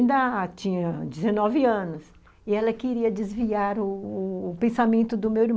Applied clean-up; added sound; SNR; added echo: none; none; none; none.